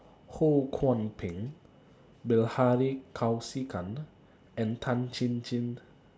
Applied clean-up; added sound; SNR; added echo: none; none; none; none.